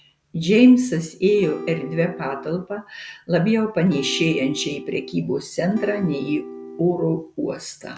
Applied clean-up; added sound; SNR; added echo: none; Acoustic guitar / Strum; 12 dB; none.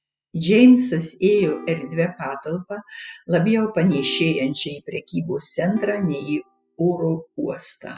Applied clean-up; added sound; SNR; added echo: classical method spectral subtraction.